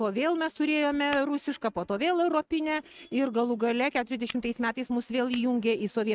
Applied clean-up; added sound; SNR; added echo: neural mask model RNNoise.